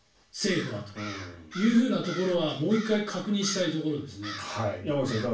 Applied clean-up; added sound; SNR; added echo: none; Crow; 16 dB; reverberation time 0.3 s.